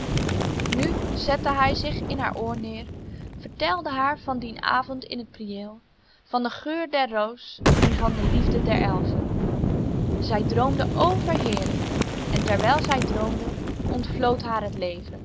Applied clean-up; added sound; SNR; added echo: none; Boom; -2 dB; none.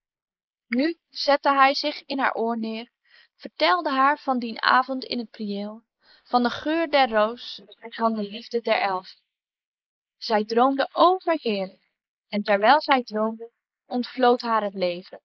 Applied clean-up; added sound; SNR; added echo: neural mask model Resemble Enhance denoiser.